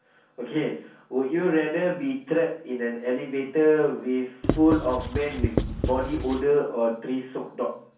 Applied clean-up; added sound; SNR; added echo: none; Writing; 3 dB; reverberation time 0.6 s.